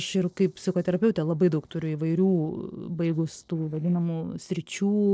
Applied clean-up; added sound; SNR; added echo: neural separator model SepFormer DNS4.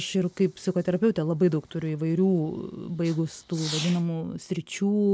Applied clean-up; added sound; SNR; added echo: none; Fireworks; 18 dB; none.